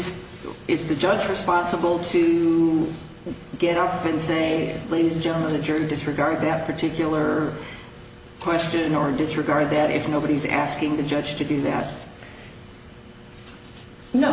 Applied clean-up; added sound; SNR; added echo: none; none; none; none.